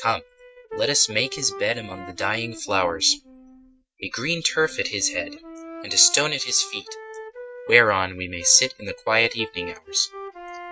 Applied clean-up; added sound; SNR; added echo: neural mask model RNNoise.